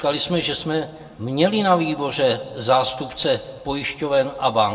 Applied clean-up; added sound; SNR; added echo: none; none; none; reverberation time 1.5 s.